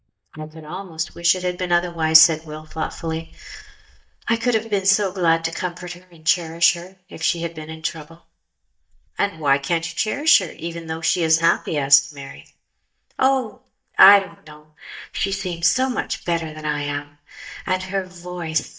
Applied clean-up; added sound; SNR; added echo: neural mask model DeepFilterNet 3.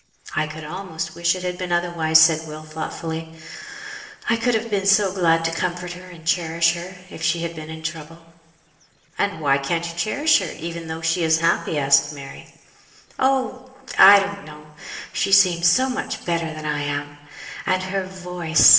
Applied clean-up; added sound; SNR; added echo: neural separator model SepFormer DNS4.